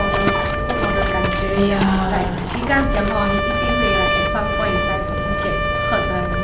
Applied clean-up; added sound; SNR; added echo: none; Livestock, farm animals, working animals + Trumpet; -1 dB; none.